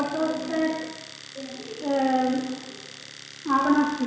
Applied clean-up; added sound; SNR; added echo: none; Domestic sounds, home sounds; 16 dB; reverberation time 1.1 s.